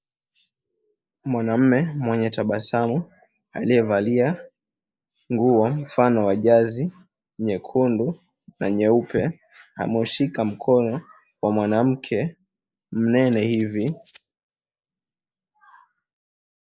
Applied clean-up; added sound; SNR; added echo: neural mask model Resemble Enhance denoiser.